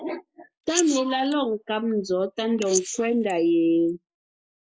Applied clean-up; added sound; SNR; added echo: neural mask model Resemble Enhance denoiser.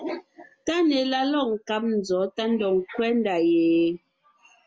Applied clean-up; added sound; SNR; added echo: none; none; none; none.